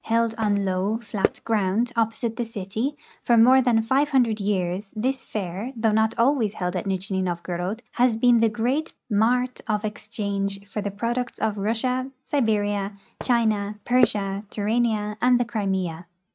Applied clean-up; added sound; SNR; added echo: neural mask model RNNoise.